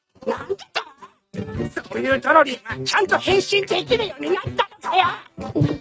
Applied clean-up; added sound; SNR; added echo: neural mask model RNNoise.